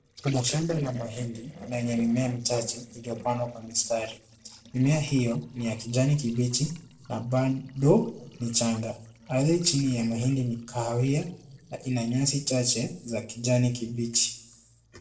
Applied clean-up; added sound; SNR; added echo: neural separator model SepFormer DNS4.